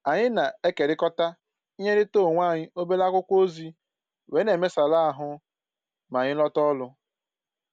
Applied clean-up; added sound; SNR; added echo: none; none; none; none.